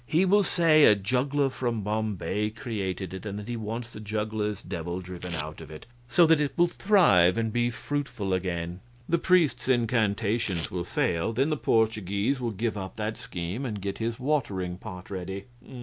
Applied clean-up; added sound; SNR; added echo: none; Domestic sounds, home sounds; 16 dB; none.